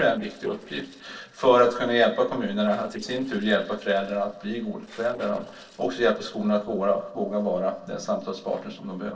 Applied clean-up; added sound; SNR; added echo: neural separator model SepFormer DNS4.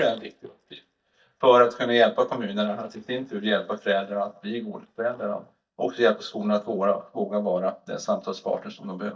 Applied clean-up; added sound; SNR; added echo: neural mask model DeepFilterNet 3.